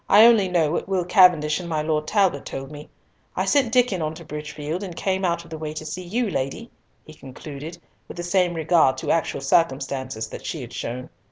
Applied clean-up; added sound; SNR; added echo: none; none; none; none.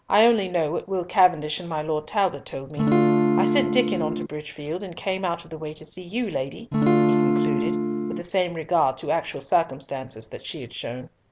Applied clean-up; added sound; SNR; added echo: none; Acoustic guitar / Strum; -5 dB; none.